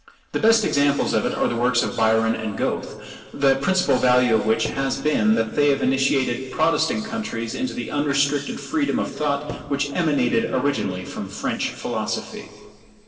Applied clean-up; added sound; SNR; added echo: neural separator model SepFormer DNS4.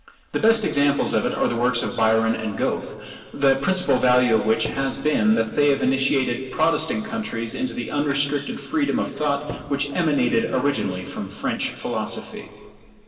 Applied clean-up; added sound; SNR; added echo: none; Thump, thud; 17 dB; reverberation time 2.3 s.